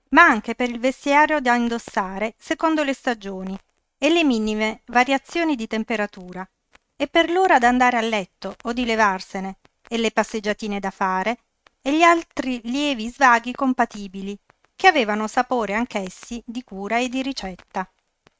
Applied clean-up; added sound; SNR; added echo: neural mask model RNNoise.